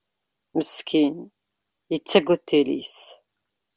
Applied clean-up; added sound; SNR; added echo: none; none; none; none.